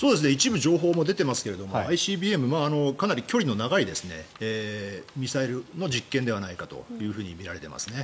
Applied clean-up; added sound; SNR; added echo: none; none; none; none.